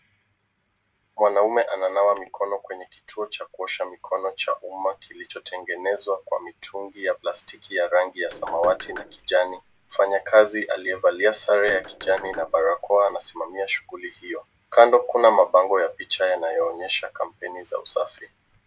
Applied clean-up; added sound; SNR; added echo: neural separator model SepFormer DNS4.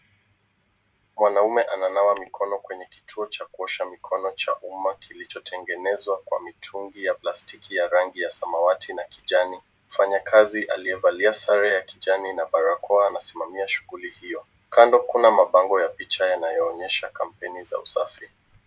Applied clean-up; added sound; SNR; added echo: none; none; none; none.